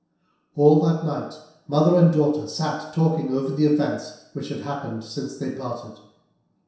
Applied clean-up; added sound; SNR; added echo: none; none; none; reverberation time 0.7 s.